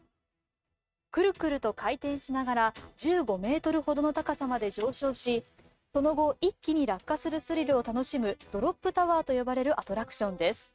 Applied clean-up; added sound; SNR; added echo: neural mask model RNNoise.